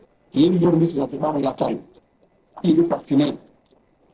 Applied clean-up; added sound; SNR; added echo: neural separator model SepFormer DNS4.